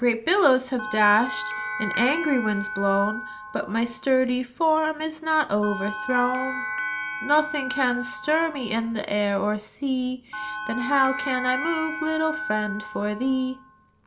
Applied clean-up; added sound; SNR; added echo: none; Bell; 8 dB; none.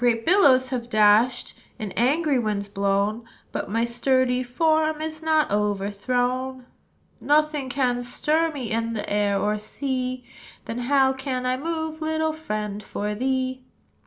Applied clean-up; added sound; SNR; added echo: none; none; none; none.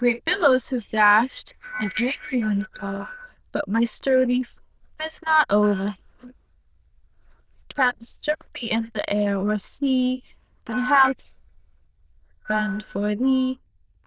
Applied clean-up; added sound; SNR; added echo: neural diffusion model UNIVERSE++.